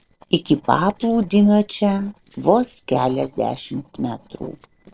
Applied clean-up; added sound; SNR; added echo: neural separator model SepFormer DNS4.